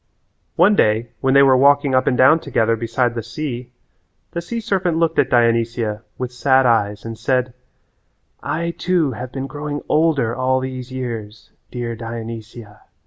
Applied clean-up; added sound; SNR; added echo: none; none; none; none.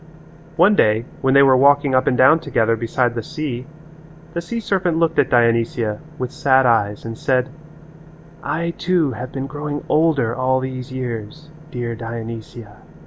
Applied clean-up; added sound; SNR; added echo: none; Engine / Boat, Water vehicle; 20 dB; none.